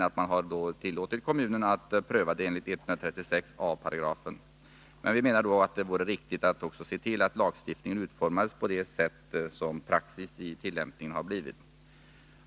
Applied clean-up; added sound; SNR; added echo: none; none; none; none.